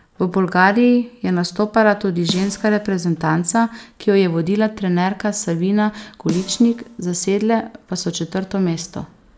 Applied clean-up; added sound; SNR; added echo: none; Snare drum; 16 dB; none.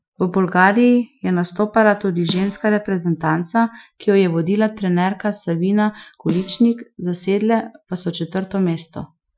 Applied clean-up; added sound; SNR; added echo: classical method Wiener filter.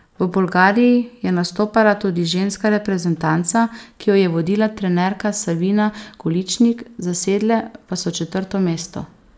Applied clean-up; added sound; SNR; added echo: none; none; none; none.